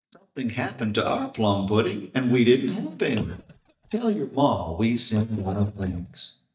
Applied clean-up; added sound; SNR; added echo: neural mask model DeepFilterNet 3.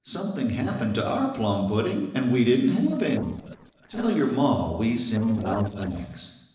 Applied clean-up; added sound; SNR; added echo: neural separator model SepFormer DNS4.